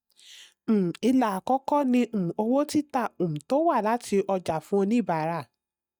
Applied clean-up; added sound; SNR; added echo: neural mask model DeepFilterNet 3.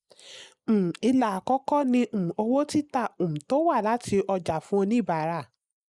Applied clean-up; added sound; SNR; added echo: neural mask model Resemble Enhance denoiser.